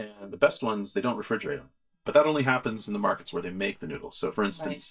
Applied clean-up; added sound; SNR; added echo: neural mask model DeepFilterNet 3.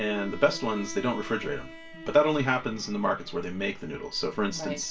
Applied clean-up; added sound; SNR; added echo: none; Bowed string instrument; 17 dB; reverberation time 0.2 s.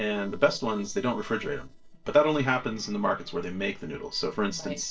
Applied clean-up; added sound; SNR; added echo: neural separator model SepFormer DNS4.